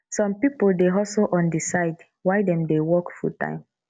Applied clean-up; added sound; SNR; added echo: none; none; none; none.